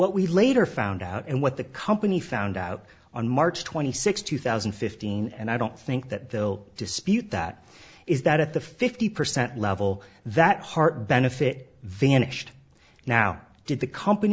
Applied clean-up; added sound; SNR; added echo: none; none; none; none.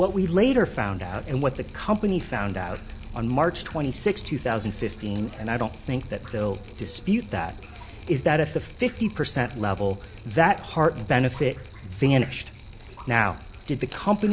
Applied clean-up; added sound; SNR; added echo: none; Drip; 14 dB; none.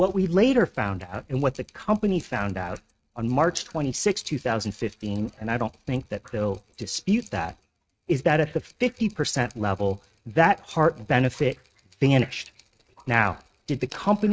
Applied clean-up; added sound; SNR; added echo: neural mask model RNNoise.